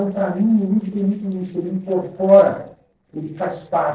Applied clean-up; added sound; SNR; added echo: neural separator model SepFormer DNS4.